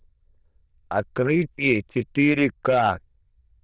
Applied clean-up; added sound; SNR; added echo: neural diffusion model UNIVERSE++.